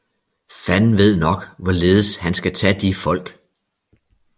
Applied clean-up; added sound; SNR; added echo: none; none; none; none.